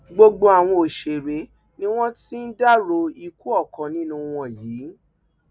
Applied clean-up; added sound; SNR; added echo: none; none; none; none.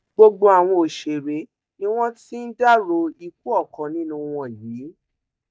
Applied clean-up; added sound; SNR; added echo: neural mask model DeepFilterNet 3.